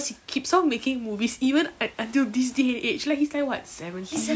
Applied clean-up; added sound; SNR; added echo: none; none; none; none.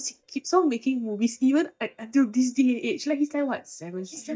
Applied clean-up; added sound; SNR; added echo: neural mask model DeepFilterNet 3.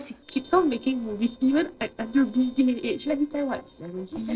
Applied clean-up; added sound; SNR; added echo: neural separator model SepFormer DNS4.